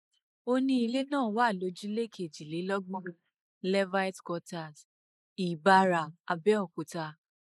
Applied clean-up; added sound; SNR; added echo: neural mask model Resemble Enhance denoiser.